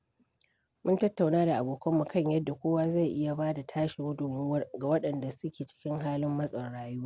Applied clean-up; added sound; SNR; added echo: none; none; none; none.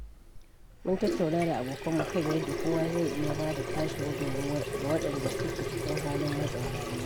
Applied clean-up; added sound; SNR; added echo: none; Sink (filling or washing) / Water tap, faucet; 2 dB; none.